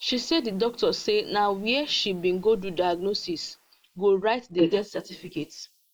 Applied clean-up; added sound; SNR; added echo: neural mask model Resemble Enhance denoiser.